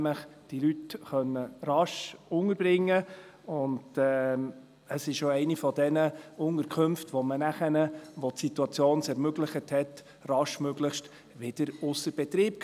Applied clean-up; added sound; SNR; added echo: none; none; none; none.